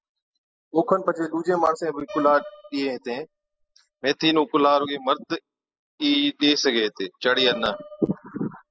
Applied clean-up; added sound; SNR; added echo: classical method spectral subtraction.